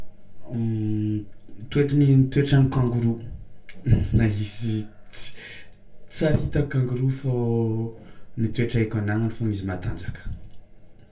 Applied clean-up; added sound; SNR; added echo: none; none; none; reverberation time 0.2 s.